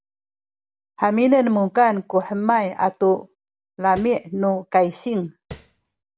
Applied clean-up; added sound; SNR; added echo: none; Tap; 20 dB; none.